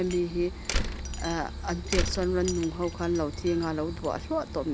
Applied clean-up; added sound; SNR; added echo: none; Wind chime + Slam; 4 dB; none.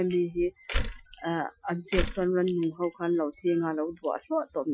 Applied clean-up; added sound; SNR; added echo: classical method Wiener filter.